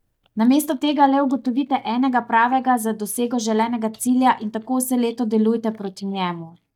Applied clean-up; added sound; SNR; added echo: neural mask model DeepFilterNet 3.